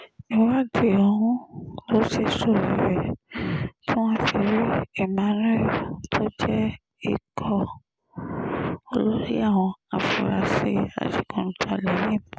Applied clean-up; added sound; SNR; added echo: none; none; none; none.